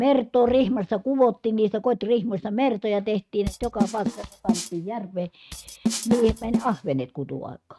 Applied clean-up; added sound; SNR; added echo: neural mask model RNNoise.